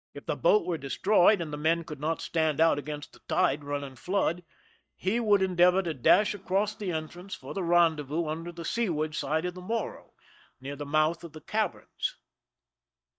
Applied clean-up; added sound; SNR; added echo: neural mask model DeepFilterNet 3.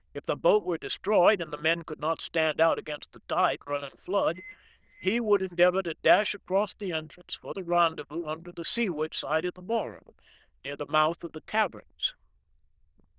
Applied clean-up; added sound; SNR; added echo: neural diffusion model UNIVERSE++.